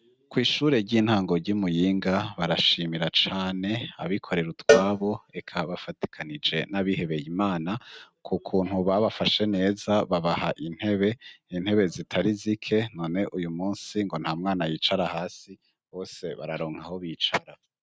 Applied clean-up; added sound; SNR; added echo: neural mask model RNNoise.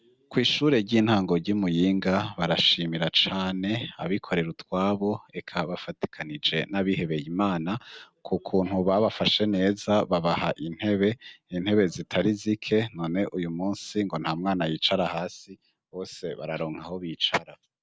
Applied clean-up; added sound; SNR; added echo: none; none; none; none.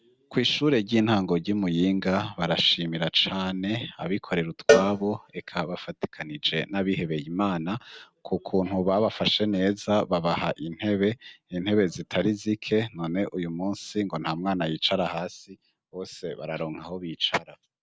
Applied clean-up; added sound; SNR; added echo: none; Cowbell; 1 dB; none.